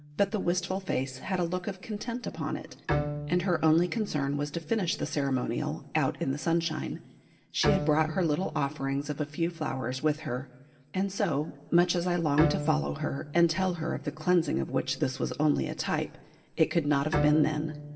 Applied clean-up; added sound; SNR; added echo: none; Bowed string instrument; 9 dB; reverberation time 0.6 s.